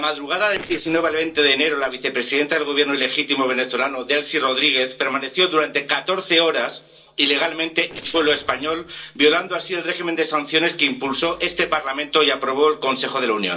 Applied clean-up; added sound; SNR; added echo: neural separator model SepFormer DNS4.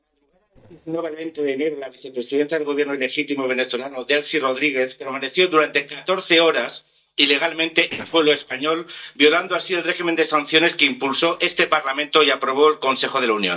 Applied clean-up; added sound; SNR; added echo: neural mask model DeepFilterNet 3.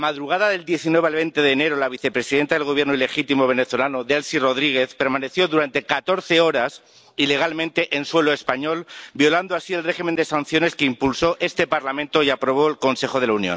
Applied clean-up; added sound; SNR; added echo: none; none; none; none.